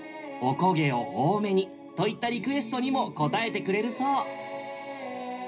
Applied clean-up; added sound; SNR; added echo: none; none; none; reverberation time 0.4 s.